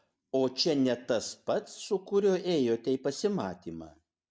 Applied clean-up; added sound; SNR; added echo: none; none; none; none.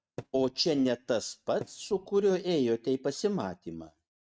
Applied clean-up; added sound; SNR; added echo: neural mask model RNNoise.